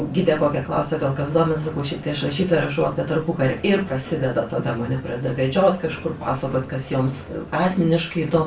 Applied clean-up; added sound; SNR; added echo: none; Crowd; 17 dB; reverberation time 0.3 s.